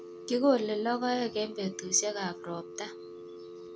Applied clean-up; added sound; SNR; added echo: none; Telephone; 13 dB; none.